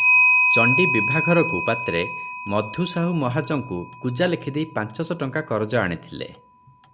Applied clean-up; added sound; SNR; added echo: none; Clock; 0 dB; none.